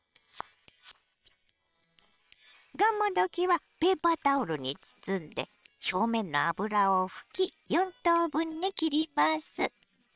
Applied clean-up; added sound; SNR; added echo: neural separator model SepFormer WHAM!.